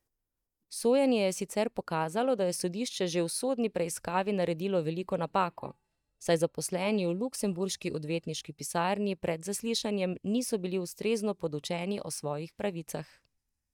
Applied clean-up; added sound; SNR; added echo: neural mask model DeepFilterNet 3.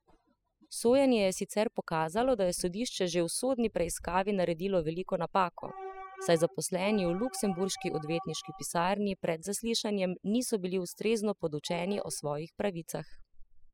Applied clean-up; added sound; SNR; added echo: classical method spectral subtraction.